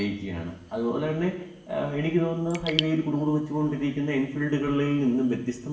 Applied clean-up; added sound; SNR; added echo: none; Raindrop / Drip; 14 dB; reverberation time 1.0 s.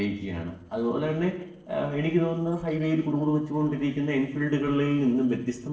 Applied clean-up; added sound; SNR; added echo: neural separator model SepFormer DNS4.